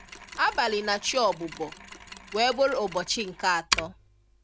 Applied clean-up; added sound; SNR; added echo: none; Mechanisms; 10 dB; none.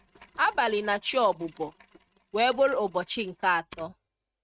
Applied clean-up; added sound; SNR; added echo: neural mask model RNNoise.